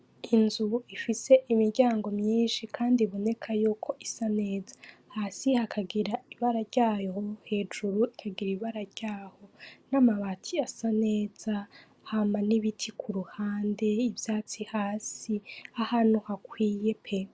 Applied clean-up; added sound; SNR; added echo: none; none; none; none.